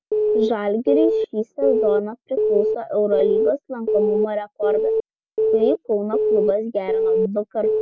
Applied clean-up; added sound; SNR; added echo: none; Alarm / Keyboard (musical); -2 dB; none.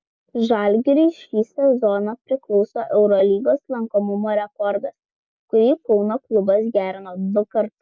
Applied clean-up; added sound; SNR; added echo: none; none; none; none.